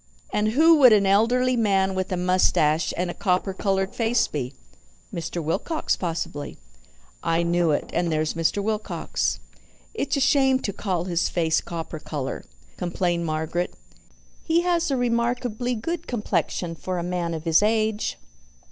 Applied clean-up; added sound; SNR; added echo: neural separator model SepFormer DNS4.